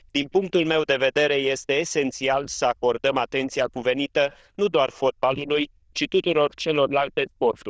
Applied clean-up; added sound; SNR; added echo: neural diffusion model UNIVERSE++.